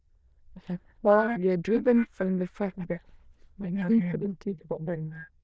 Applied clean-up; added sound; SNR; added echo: neural diffusion model UNIVERSE++.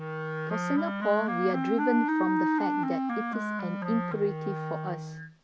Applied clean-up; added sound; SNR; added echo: none; Wind instrument, woodwind instrument; -1 dB; none.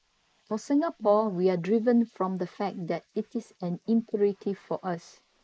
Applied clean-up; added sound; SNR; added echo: neural mask model Resemble Enhance denoiser.